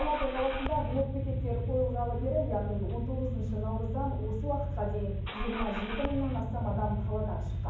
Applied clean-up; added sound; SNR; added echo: none; Engine starting / Car; -1 dB; reverberation time 1.2 s.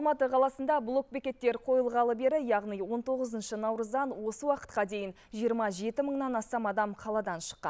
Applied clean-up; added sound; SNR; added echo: none; none; none; none.